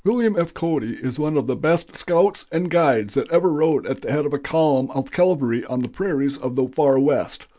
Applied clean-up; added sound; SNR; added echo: none; none; none; none.